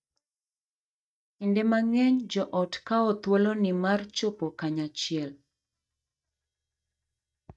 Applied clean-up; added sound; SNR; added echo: neural mask model DeepFilterNet 3.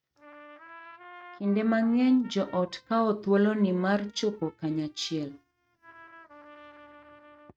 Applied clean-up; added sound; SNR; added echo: neural mask model RNNoise.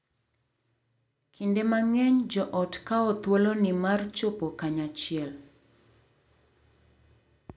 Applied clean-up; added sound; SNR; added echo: none; none; none; none.